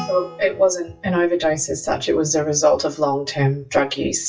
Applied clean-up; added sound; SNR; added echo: classical method WPE with log-MMSE.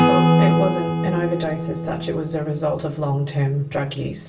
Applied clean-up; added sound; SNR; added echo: none; Acoustic guitar / Strum; -3 dB; reverberation time 0.3 s.